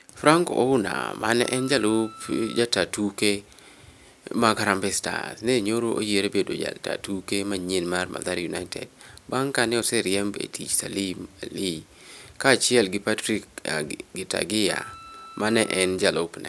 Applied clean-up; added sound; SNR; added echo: none; Wind instrument, woodwind instrument; 19 dB; none.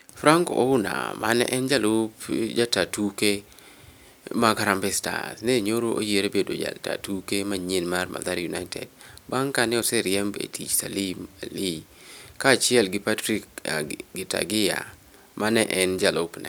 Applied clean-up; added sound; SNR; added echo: none; none; none; none.